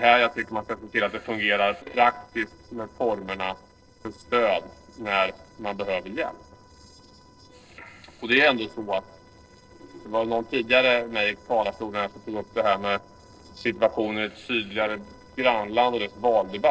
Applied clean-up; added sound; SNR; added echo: neural separator model SepFormer DNS4.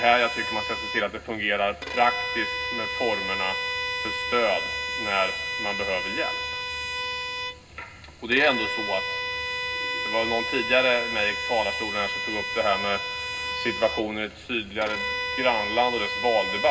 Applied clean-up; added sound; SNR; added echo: none; Bowed string instrument; 3 dB; reverberation time 0.2 s.